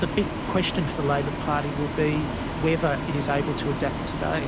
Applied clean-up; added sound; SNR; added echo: none; Bus; 3 dB; none.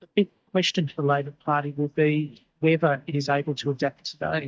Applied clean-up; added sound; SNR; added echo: neural mask model DeepFilterNet 3.